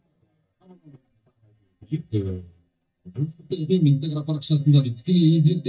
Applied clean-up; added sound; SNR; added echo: neural mask model DeepFilterNet 3.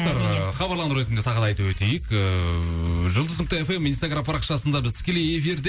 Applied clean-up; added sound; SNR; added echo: none; none; none; none.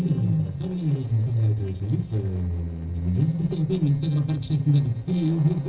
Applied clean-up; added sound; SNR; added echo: neural separator model SepFormer DNS4.